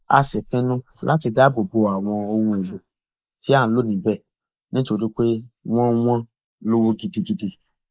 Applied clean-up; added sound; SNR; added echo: neural mask model Resemble Enhance denoiser.